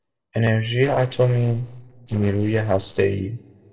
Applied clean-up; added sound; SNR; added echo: neural separator model SepFormer DNS4.